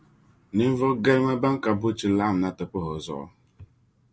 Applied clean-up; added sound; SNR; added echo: none; none; none; none.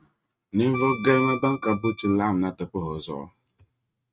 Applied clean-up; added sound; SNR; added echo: neural mask model RNNoise.